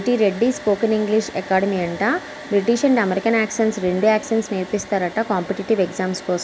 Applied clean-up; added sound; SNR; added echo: none; Domestic sounds, home sounds; 18 dB; none.